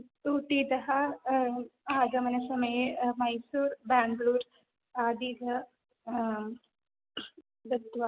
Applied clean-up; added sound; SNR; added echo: none; none; none; none.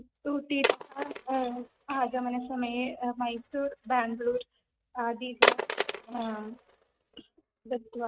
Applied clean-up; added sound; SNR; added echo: neural mask model RNNoise.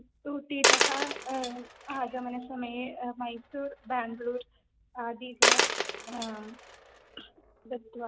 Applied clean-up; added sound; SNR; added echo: none; Coin (dropping); -5 dB; none.